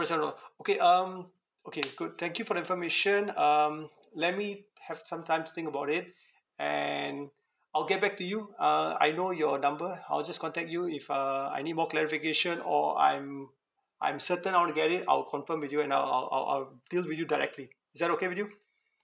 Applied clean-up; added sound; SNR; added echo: none; none; none; none.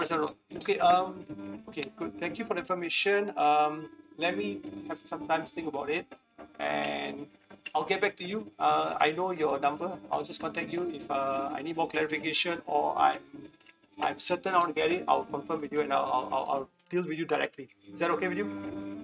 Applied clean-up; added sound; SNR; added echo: neural mask model RNNoise.